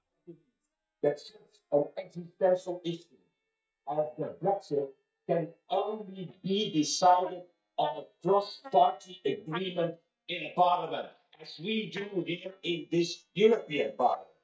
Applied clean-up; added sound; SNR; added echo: neural mask model DeepFilterNet 3.